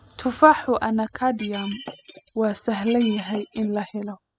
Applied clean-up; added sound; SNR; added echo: classical method spectral subtraction.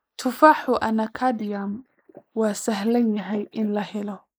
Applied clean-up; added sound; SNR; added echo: neural mask model Resemble Enhance denoiser.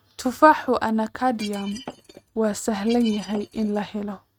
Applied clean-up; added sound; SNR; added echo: neural mask model RNNoise.